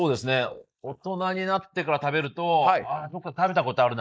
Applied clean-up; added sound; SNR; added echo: neural mask model Resemble Enhance denoiser.